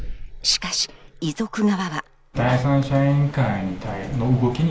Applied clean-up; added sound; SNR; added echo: neural mask model Resemble Enhance denoiser.